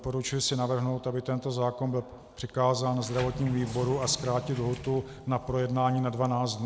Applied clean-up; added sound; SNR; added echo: none; Sliding door; 13 dB; none.